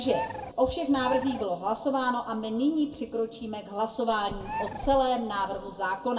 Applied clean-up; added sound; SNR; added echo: none; Bird; 7 dB; reverberation time 0.1 s.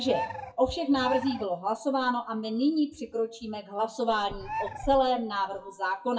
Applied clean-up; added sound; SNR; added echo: classical method WPE with log-MMSE.